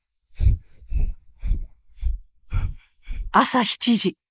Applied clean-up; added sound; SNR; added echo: neural mask model Resemble Enhance denoiser.